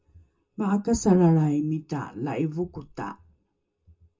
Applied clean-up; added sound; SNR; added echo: none; none; none; reverberation time 0.2 s.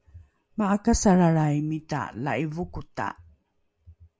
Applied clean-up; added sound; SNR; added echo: none; none; none; none.